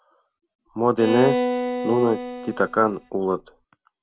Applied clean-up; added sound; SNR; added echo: none; Bowed string instrument; 4 dB; none.